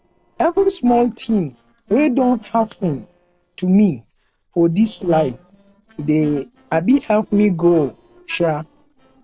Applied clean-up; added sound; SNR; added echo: neural separator model SepFormer DNS4.